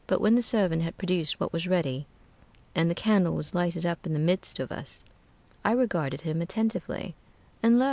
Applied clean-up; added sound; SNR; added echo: none; none; none; none.